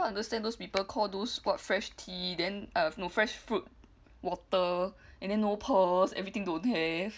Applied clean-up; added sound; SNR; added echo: none; none; none; none.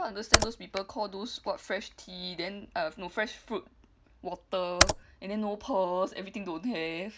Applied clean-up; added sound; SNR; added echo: none; Computer keyboard; -4 dB; none.